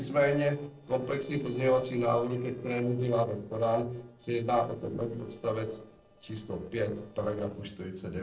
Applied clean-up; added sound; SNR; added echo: neural separator model SepFormer DNS4.